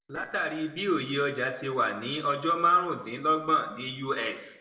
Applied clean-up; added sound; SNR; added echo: neural separator model SepFormer DNS4.